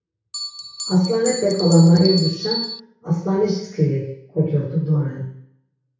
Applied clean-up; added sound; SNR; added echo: none; Bell; 8 dB; reverberation time 0.6 s.